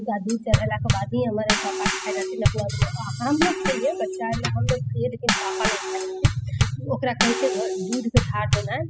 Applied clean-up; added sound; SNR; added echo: classical method spectral subtraction.